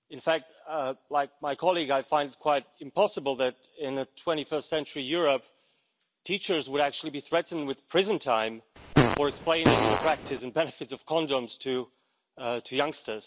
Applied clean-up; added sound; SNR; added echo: none; Fart; -4 dB; none.